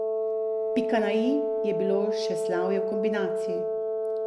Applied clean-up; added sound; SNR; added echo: none; Wind instrument, woodwind instrument; -3 dB; none.